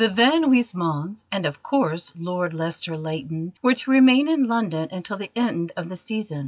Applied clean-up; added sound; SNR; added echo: none; none; none; none.